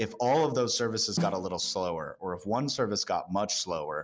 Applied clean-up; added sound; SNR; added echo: none; Snare drum; 7 dB; none.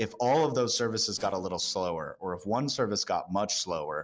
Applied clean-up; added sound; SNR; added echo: neural separator model SepFormer DNS4.